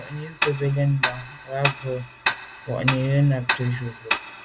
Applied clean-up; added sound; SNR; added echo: none; Tick-tock; 2 dB; none.